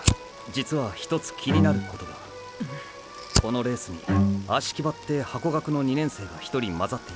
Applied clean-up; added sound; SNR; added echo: none; Bowed string instrument + Fire; 1 dB; none.